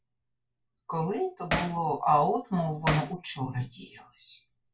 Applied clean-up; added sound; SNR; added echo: none; Hammer; 1 dB; reverberation time 0.2 s.